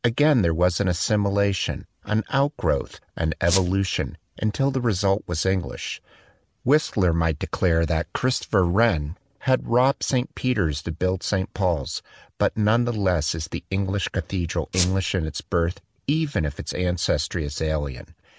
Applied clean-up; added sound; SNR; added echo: none; Squeak; 6 dB; none.